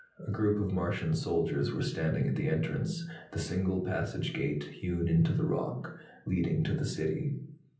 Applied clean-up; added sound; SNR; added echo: none; none; none; reverberation time 0.6 s.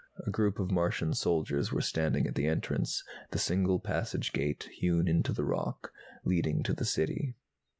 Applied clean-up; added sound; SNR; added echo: none; none; none; none.